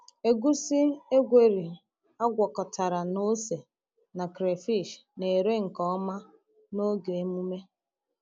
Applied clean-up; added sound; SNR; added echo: none; none; none; none.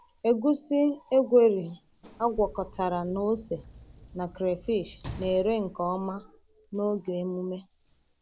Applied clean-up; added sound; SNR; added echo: none; Sliding door / Slam; 20 dB; none.